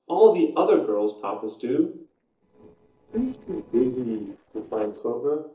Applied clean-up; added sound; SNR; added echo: neural separator model SepFormer DNS4.